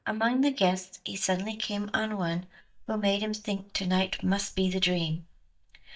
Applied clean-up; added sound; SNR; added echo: neural mask model DeepFilterNet 3.